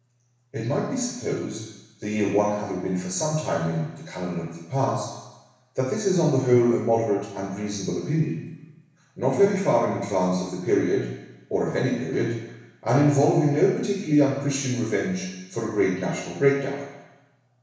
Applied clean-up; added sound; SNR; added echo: none; none; none; reverberation time 1.1 s.